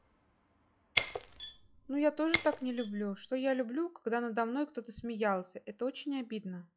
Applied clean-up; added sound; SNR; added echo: classical method log-MMSE.